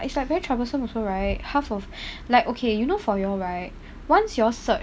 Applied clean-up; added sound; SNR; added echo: none; none; none; none.